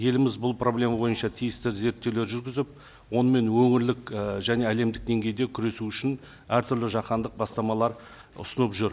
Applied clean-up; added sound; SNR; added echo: none; none; none; none.